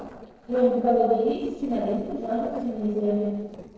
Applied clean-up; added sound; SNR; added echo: neural separator model SepFormer DNS4.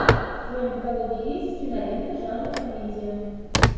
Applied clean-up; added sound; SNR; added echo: none; Telephone; -2 dB; reverberation time 1.9 s.